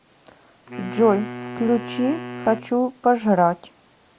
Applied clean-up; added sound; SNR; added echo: none; Wind instrument, woodwind instrument; 12 dB; none.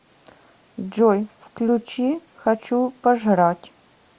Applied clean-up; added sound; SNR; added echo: none; none; none; none.